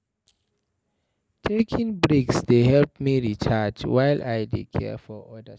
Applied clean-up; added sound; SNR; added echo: none; none; none; none.